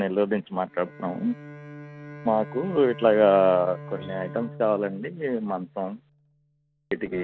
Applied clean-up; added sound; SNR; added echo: none; Bowed string instrument; 17 dB; none.